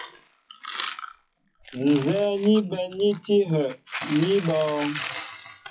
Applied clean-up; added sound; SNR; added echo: classical method WPE with log-MMSE.